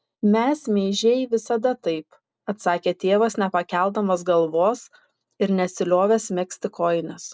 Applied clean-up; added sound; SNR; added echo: none; none; none; none.